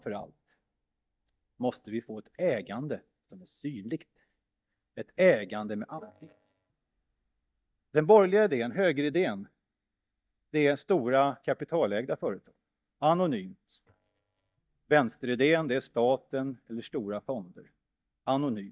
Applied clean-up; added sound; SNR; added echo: neural mask model DeepFilterNet 3.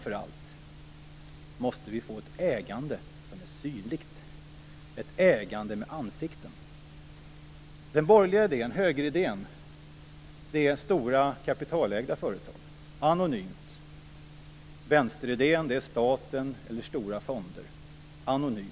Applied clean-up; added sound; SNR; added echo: none; none; none; none.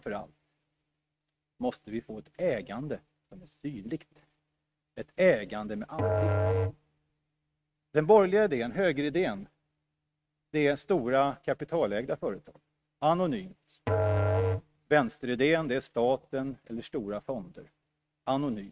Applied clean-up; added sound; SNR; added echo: neural mask model RNNoise.